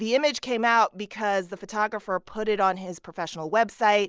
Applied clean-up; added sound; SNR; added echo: none; none; none; none.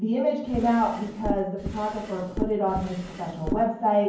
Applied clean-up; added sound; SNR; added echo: none; Drawer open or close; 8 dB; reverberation time 0.9 s.